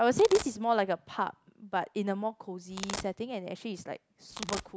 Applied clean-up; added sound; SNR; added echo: none; Domestic sounds, home sounds; 8 dB; none.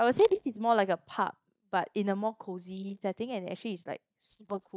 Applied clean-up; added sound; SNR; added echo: neural mask model DeepFilterNet 3.